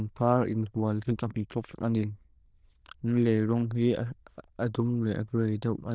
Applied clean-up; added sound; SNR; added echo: neural diffusion model UNIVERSE++.